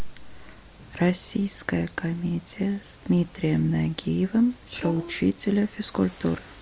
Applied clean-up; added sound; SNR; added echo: none; none; none; none.